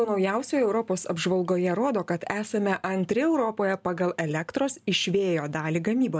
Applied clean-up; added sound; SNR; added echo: none; none; none; none.